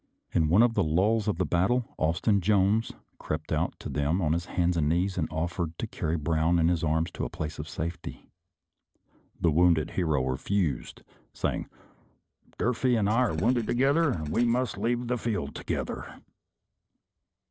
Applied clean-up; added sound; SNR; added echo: neural separator model SepFormer DNS4.